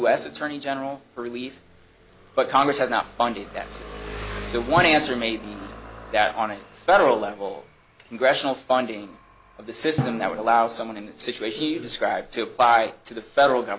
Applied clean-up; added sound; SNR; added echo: none; Drum + Engine; 15 dB; none.